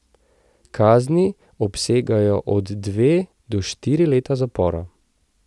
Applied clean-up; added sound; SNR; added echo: none; none; none; none.